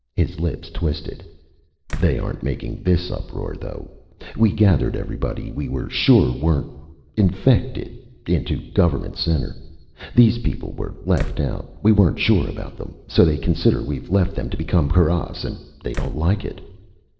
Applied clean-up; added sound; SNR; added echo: neural separator model SepFormer DNS4.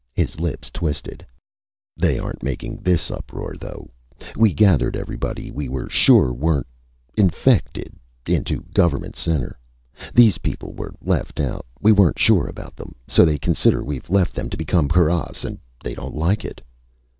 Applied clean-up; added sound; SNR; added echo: none; none; none; none.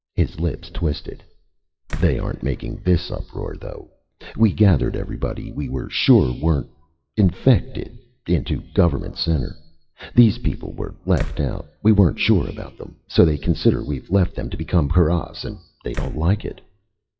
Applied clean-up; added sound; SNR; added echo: classical method WPE with log-MMSE.